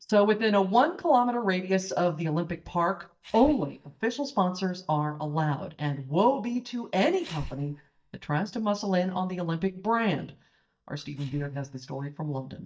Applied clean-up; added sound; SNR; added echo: neural mask model DeepFilterNet 3.